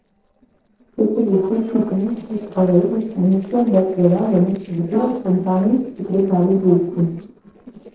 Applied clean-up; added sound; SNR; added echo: neural separator model SepFormer DNS4.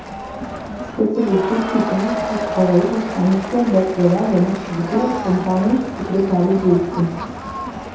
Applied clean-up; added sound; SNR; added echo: none; Crowd; 8 dB; reverberation time 0.8 s.